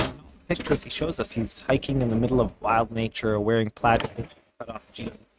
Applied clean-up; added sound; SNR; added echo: neural mask model RNNoise.